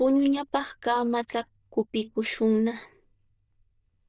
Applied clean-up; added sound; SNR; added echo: neural diffusion model UNIVERSE++.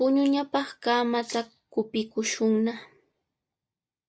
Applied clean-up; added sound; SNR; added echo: neural mask model DeepFilterNet 3.